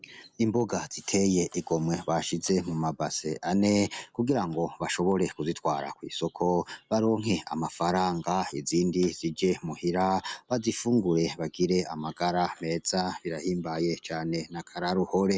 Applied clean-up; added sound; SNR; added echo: none; none; none; none.